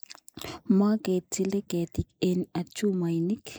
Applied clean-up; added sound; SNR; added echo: neural mask model Resemble Enhance denoiser.